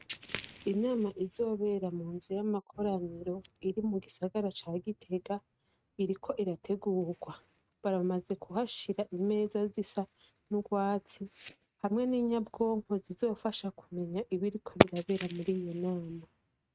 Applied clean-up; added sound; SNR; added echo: neural mask model RNNoise.